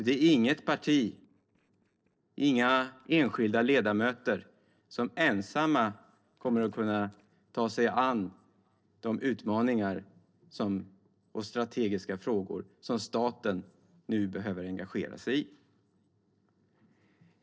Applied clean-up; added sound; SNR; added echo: neural separator model SepFormer DNS4.